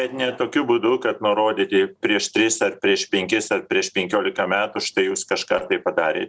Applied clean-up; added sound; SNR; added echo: none; none; none; none.